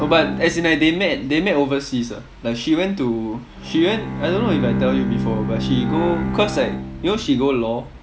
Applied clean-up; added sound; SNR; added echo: none; Bowed string instrument; 6 dB; none.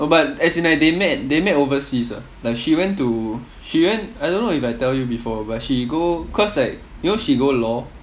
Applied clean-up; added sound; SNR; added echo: none; none; none; none.